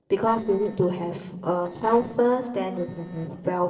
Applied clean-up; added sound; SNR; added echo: neural separator model SepFormer DNS4.